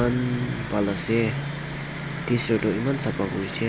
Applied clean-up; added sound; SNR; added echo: none; none; none; none.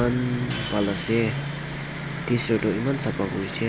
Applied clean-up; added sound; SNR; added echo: none; Hi-hat; 18 dB; none.